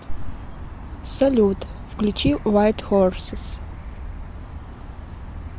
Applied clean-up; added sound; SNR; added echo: none; none; none; none.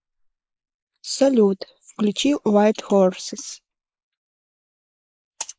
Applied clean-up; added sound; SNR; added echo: neural mask model Resemble Enhance denoiser.